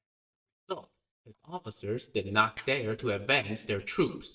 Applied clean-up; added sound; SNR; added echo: neural mask model DeepFilterNet 3.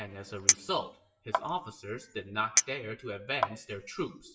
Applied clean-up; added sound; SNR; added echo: classical method WPE with log-MMSE.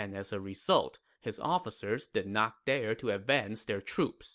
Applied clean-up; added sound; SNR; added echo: none; none; none; none.